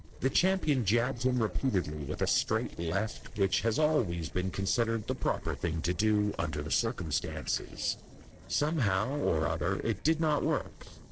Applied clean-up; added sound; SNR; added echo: neural separator model SepFormer DNS4.